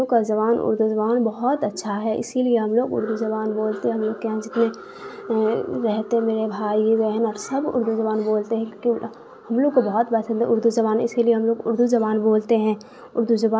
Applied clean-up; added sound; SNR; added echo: none; none; none; none.